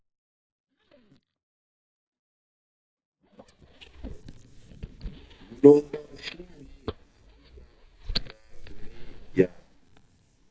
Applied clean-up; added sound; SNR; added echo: neural mask model DeepFilterNet 3.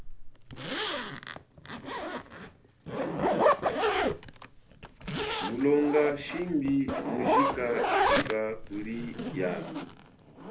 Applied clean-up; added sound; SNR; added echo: none; Zipper (clothing); -2 dB; reverberation time 0.3 s.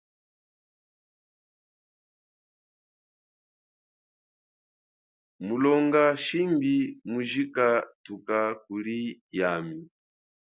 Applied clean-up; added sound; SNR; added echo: none; none; none; none.